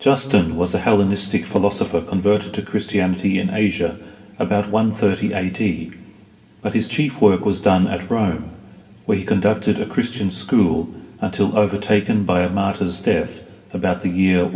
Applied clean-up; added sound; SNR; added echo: none; none; none; reverberation time 1.6 s.